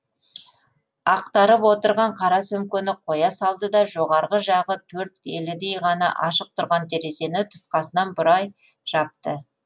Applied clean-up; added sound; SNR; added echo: none; none; none; none.